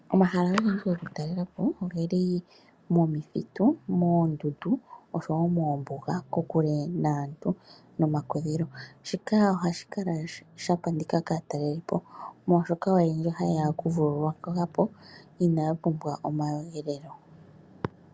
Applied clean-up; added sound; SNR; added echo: none; none; none; none.